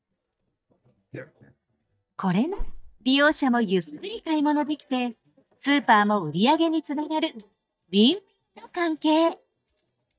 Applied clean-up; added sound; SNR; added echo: neural mask model DeepFilterNet 3.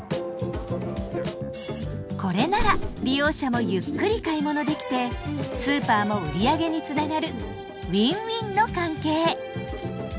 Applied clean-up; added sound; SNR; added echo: none; Slam; 4 dB; none.